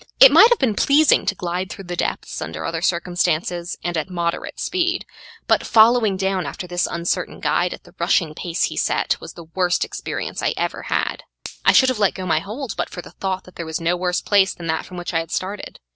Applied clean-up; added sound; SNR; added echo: neural separator model SepFormer DNS4.